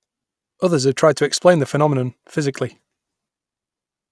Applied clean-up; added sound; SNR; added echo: none; none; none; none.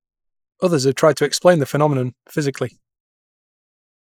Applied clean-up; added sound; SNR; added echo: neural mask model Resemble Enhance denoiser.